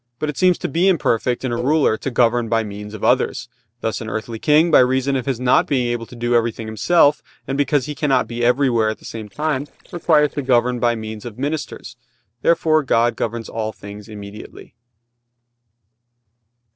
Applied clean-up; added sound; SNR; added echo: neural separator model SepFormer DNS4.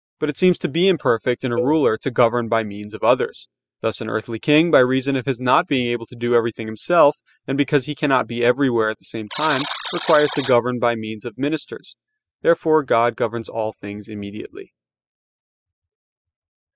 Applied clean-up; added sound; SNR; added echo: classical method spectral subtraction.